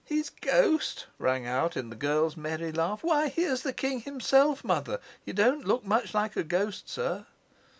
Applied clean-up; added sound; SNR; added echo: none; none; none; none.